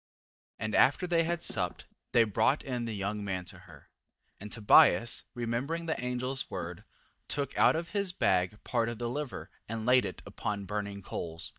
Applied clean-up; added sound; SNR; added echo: neural mask model DeepFilterNet 3.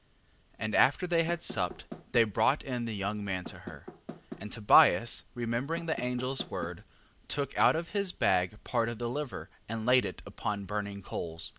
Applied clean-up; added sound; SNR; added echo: none; Knock / Wood; 14 dB; none.